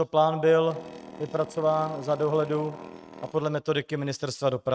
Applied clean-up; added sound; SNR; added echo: neural mask model RNNoise.